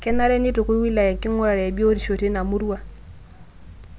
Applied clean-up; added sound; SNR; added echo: none; none; none; none.